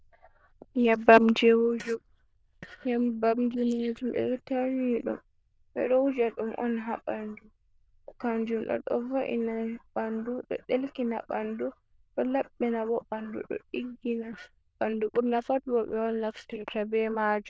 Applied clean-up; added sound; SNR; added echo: neural diffusion model UNIVERSE++.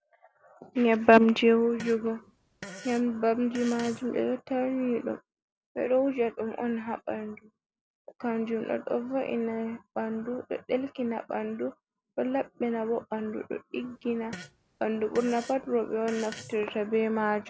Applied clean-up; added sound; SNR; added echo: none; Fart; 18 dB; none.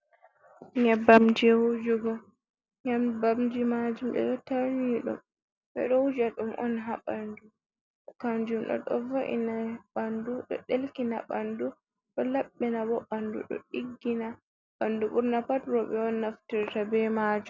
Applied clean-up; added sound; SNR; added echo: none; none; none; none.